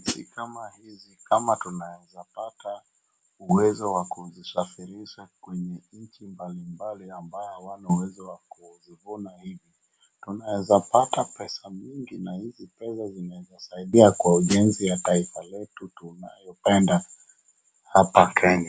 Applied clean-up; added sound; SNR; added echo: none; Hi-hat; 6 dB; none.